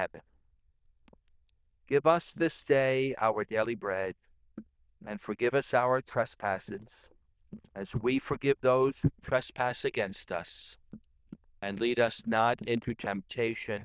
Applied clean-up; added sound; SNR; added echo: neural diffusion model UNIVERSE++.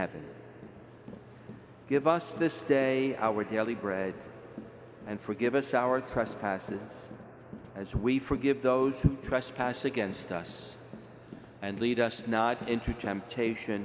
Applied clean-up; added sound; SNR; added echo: none; Run; 19 dB; none.